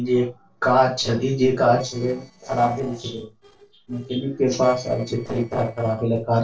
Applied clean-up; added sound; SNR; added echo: neural separator model SepFormer DNS4.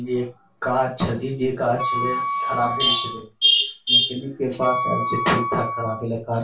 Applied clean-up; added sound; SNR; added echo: none; Wind instrument, woodwind instrument; 4 dB; reverberation time 0.3 s.